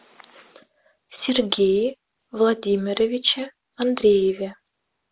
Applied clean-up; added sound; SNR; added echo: none; none; none; none.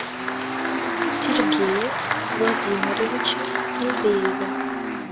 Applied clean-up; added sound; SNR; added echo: none; Livestock, farm animals, working animals + Applause; -2 dB; none.